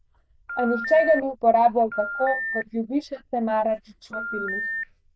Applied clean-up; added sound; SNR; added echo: neural diffusion model UNIVERSE++.